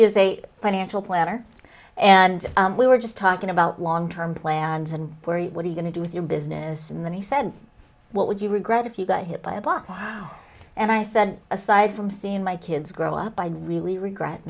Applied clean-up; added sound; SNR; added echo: none; none; none; none.